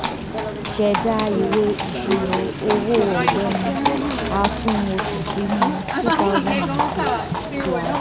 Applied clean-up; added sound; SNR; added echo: none; Livestock, farm animals, working animals; -1 dB; none.